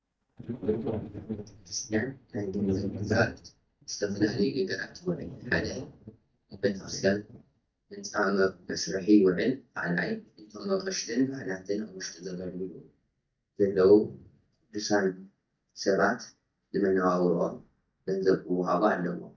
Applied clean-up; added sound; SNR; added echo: neural mask model DeepFilterNet 3.